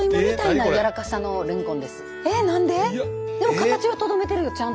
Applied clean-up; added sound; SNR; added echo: none; none; none; none.